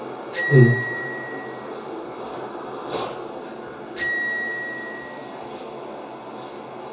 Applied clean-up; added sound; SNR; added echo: none; Bicycle bell; 6 dB; reverberation time 0.7 s.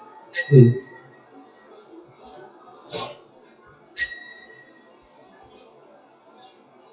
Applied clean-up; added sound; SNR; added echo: classical method WPE with log-MMSE.